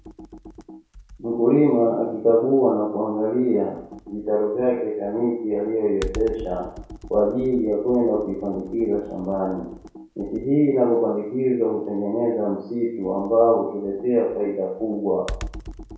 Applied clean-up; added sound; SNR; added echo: none; Computer keyboard; 18 dB; reverberation time 0.6 s.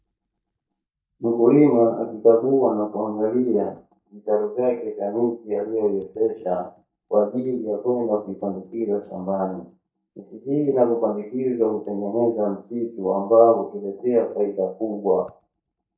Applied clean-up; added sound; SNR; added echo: neural mask model DeepFilterNet 3.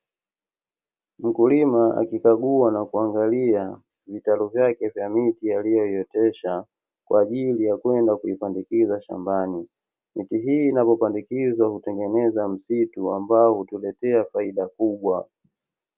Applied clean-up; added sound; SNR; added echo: none; none; none; none.